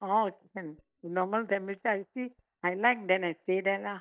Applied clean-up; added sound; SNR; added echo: neural mask model DeepFilterNet 3.